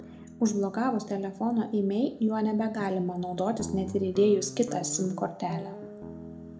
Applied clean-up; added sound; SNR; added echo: none; Guitar; 15 dB; reverberation time 0.3 s.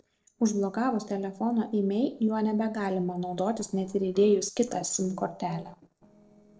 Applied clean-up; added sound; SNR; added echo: neural separator model SepFormer DNS4.